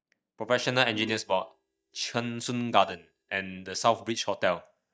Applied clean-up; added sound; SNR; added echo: neural mask model DeepFilterNet 3.